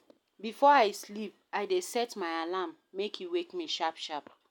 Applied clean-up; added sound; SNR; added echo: none; none; none; none.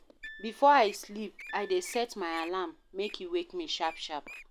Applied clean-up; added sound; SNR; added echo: none; Wild animals + Piano; 18 dB; none.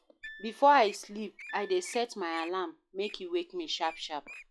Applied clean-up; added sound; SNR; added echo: classical method log-MMSE.